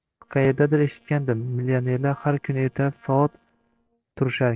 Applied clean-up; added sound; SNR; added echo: neural separator model SepFormer DNS4.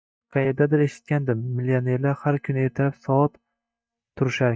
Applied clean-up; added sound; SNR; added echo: neural mask model DeepFilterNet 3.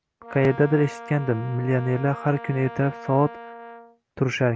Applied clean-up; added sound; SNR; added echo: none; Brass instrument; 16 dB; none.